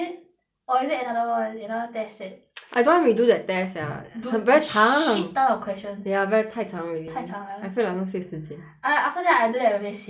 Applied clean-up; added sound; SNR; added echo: none; none; none; none.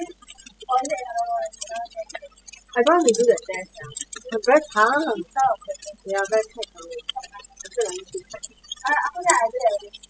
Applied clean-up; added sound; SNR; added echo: classical method spectral subtraction.